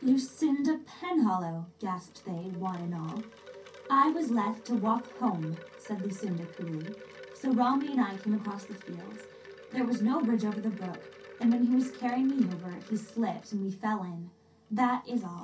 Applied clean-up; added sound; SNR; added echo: none; Wind chime; 19 dB; reverberation time 0.3 s.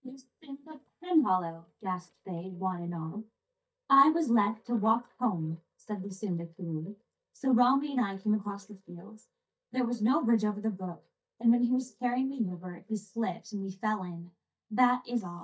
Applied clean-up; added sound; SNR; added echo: neural mask model DeepFilterNet 3.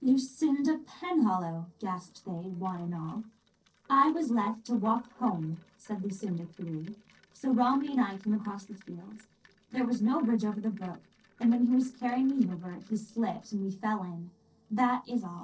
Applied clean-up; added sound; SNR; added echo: neural separator model SepFormer DNS4.